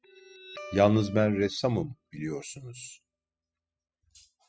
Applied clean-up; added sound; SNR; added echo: classical method spectral subtraction.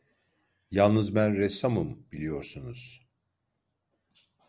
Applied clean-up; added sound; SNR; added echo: none; none; none; none.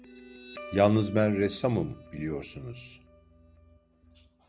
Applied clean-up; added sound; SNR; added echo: none; Guitar; 19 dB; none.